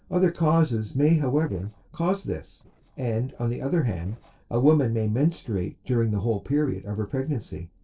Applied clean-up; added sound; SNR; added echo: neural separator model SepFormer DNS4.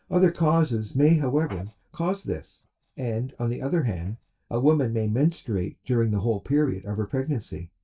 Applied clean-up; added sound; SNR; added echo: neural mask model DeepFilterNet 3.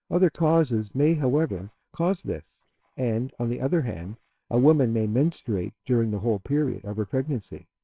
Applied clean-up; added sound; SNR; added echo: neural separator model SepFormer WHAMR!.